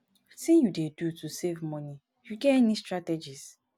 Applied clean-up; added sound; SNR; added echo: none; none; none; none.